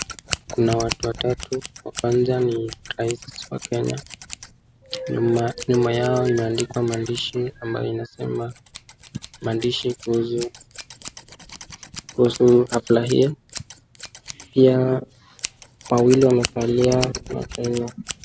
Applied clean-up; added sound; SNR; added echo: none; Scissors; 14 dB; none.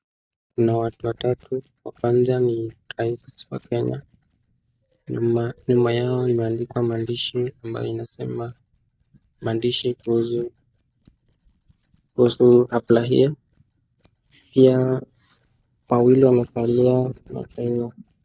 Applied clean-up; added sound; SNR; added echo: neural mask model DeepFilterNet 3.